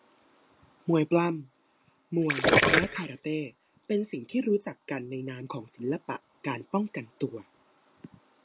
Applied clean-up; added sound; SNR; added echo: none; Gurgling; -2 dB; none.